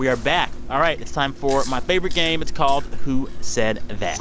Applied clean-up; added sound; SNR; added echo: none; Chewing, mastication; 0 dB; none.